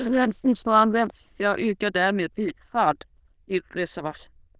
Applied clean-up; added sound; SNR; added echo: neural diffusion model UNIVERSE++.